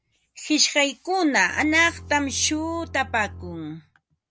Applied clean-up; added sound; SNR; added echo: none; Bowed string instrument; 17 dB; none.